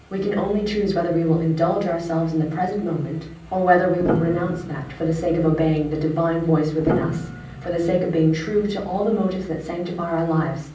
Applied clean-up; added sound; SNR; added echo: none; Piano; 9 dB; reverberation time 0.6 s.